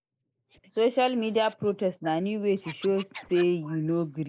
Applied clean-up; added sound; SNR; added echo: neural mask model Resemble Enhance denoiser.